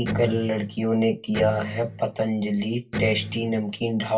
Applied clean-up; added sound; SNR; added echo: none; Electric guitar; 7 dB; reverberation time 0.2 s.